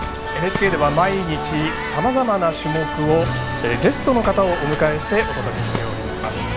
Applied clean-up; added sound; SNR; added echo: none; Waves, surf; 11 dB; none.